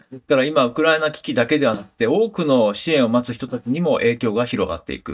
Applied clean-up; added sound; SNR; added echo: neural mask model DeepFilterNet 3.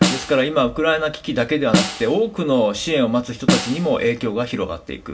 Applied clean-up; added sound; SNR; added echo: none; Snare drum; 4 dB; reverberation time 0.2 s.